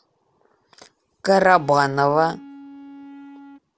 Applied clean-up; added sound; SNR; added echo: none; Electric guitar; 19 dB; none.